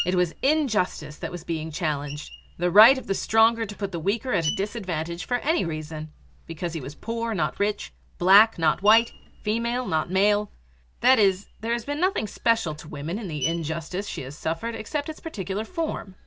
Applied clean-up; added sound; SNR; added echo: none; Screech; 16 dB; none.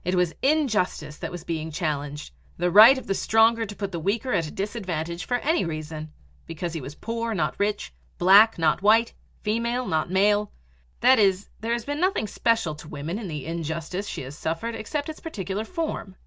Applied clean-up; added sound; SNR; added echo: none; none; none; none.